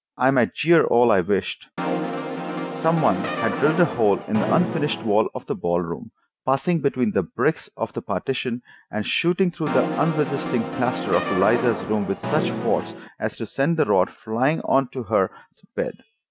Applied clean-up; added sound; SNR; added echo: none; Brass instrument; 4 dB; none.